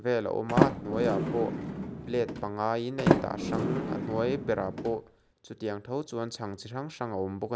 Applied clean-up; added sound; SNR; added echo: none; Sliding door; -2 dB; none.